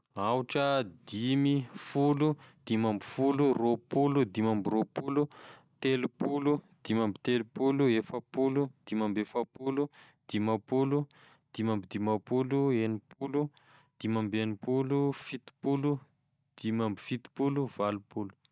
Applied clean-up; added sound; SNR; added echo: none; none; none; none.